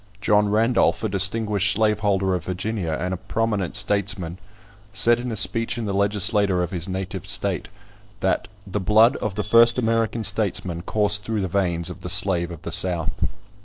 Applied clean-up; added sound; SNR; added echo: neural separator model SepFormer DNS4.